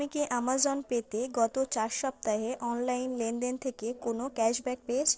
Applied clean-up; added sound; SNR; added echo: neural separator model SepFormer DNS4.